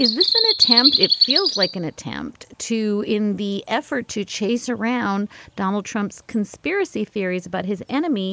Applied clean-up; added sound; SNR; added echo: none; Bird vocalization, bird call, bird song; 1 dB; none.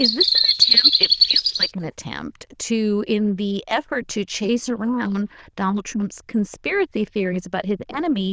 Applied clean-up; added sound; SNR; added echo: neural diffusion model UNIVERSE++.